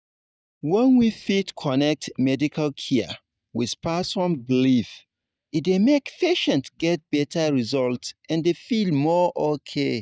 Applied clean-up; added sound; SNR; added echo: neural mask model DeepFilterNet 3.